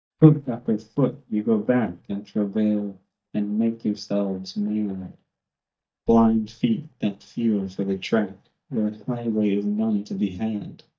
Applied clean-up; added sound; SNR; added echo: neural mask model DeepFilterNet 3.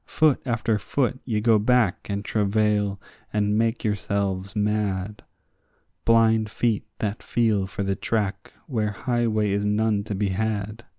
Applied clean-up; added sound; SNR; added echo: none; none; none; none.